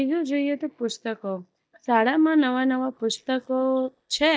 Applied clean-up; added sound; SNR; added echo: neural mask model DeepFilterNet 3.